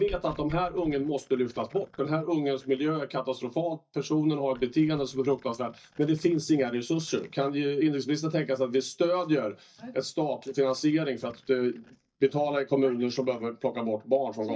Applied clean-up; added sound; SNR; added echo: neural mask model DeepFilterNet 3.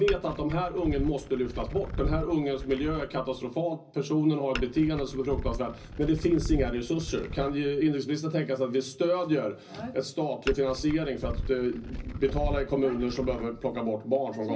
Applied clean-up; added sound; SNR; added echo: none; Glass; 7 dB; reverberation time 0.4 s.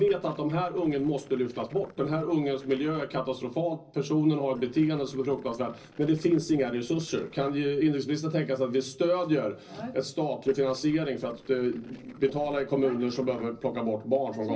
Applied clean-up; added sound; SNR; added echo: neural separator model SepFormer DNS4.